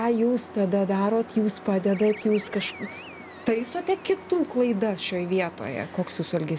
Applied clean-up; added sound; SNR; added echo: none; Animal + Truck; 16 dB; none.